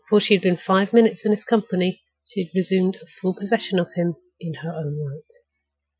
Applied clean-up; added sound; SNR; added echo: classical method Wiener filter.